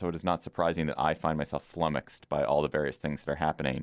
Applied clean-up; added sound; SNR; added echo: none; none; none; none.